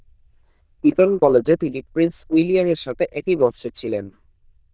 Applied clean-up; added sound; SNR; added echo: neural diffusion model UNIVERSE++.